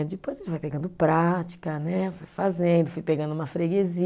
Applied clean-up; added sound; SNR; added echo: none; none; none; none.